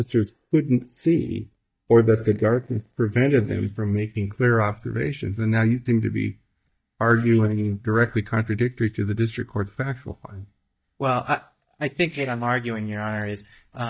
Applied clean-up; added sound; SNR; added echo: neural mask model DeepFilterNet 3.